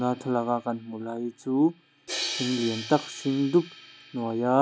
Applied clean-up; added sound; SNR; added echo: none; Crash cymbal; 12 dB; none.